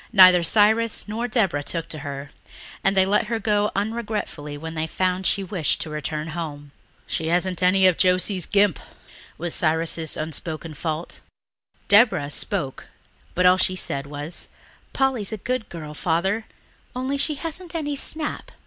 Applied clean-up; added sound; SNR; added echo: none; none; none; none.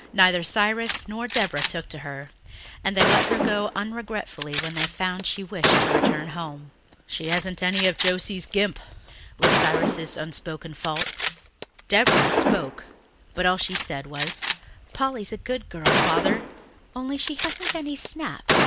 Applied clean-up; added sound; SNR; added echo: none; Gunshot, gunfire; -1 dB; none.